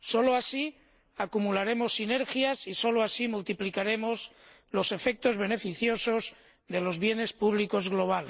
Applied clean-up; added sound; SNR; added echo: neural mask model Resemble Enhance denoiser.